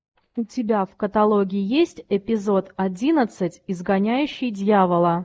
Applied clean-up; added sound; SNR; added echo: neural mask model DeepFilterNet 3.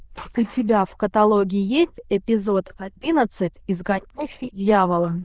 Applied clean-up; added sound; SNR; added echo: neural diffusion model UNIVERSE++.